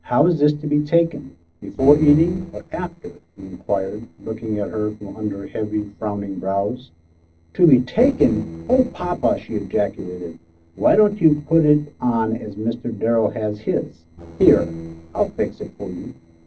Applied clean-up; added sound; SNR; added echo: neural separator model SepFormer DNS4.